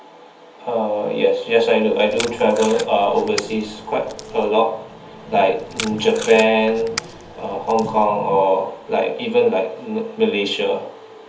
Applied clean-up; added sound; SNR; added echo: none; Packing tape, duct tape; 15 dB; reverberation time 0.7 s.